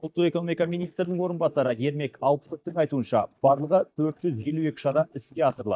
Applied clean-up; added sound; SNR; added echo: neural mask model DeepFilterNet 3.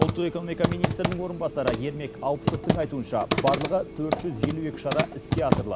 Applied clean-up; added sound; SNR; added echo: none; Computer keyboard; -1 dB; none.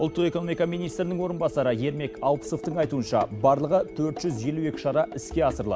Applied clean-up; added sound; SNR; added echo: none; none; none; none.